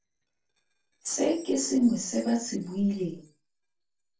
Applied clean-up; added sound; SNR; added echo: neural separator model SepFormer DNS4.